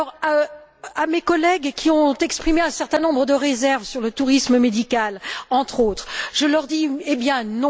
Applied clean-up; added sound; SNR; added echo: none; none; none; none.